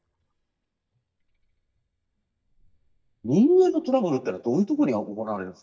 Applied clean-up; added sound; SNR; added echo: neural mask model DeepFilterNet 3.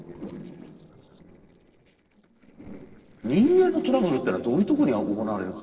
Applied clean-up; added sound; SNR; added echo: neural separator model SepFormer DNS4.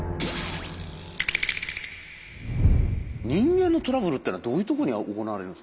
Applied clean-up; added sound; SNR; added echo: none; none; none; none.